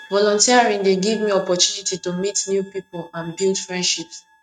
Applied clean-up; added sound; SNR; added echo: neural mask model RNNoise.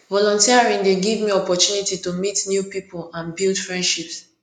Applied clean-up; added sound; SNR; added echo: neural mask model Resemble Enhance denoiser.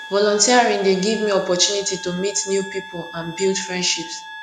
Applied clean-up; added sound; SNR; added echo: none; Wind instrument, woodwind instrument + Bowed string instrument; 15 dB; none.